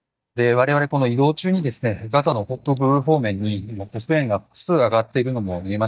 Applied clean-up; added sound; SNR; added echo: neural mask model DeepFilterNet 3.